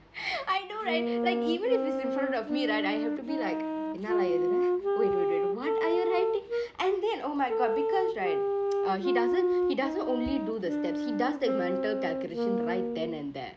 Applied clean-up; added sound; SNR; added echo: none; Wind instrument, woodwind instrument; -2 dB; none.